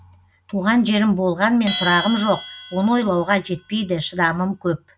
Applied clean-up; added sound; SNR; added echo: none; Bell; 13 dB; none.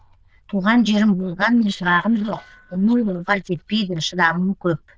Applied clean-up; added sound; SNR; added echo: neural diffusion model UNIVERSE++.